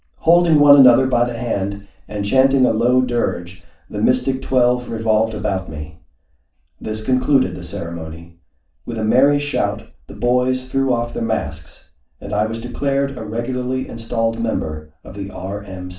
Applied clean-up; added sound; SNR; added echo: none; none; none; reverberation time 0.3 s.